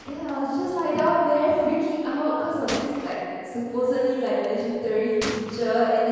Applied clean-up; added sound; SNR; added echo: none; Gunshot, gunfire; 16 dB; reverberation time 1.9 s.